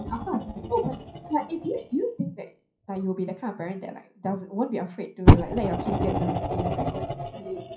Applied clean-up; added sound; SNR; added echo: classical method WPE with log-MMSE.